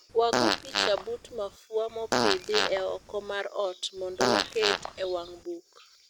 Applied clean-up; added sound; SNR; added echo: none; Fart; -1 dB; none.